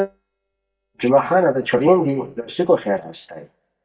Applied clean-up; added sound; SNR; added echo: neural mask model DeepFilterNet 3.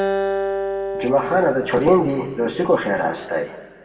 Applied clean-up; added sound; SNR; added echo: none; Acoustic guitar; 6 dB; reverberation time 1.6 s.